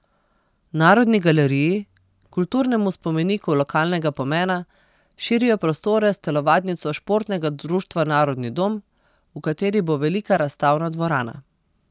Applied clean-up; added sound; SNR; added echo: none; none; none; none.